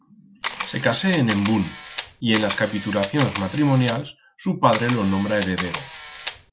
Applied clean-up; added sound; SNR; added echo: none; Camera; 7 dB; none.